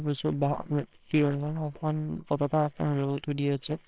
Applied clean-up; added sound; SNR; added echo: neural separator model SepFormer WHAMR!.